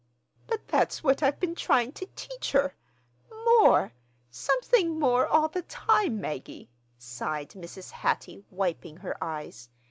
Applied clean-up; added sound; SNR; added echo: none; none; none; none.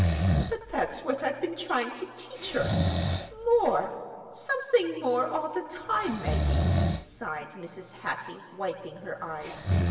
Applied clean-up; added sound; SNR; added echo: none; Breathing; 0 dB; reverberation time 1.9 s.